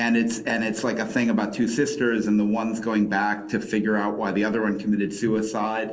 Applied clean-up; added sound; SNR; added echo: none; none; none; reverberation time 1.5 s.